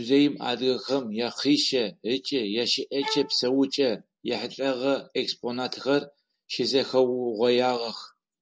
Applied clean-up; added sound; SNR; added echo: none; Bowed string instrument; 13 dB; none.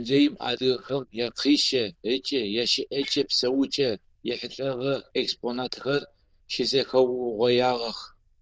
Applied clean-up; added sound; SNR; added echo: neural diffusion model UNIVERSE++.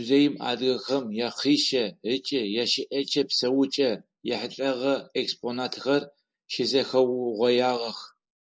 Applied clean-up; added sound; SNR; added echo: neural mask model Resemble Enhance denoiser.